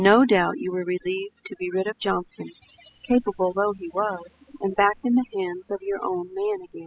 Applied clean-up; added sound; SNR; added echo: classical method spectral subtraction.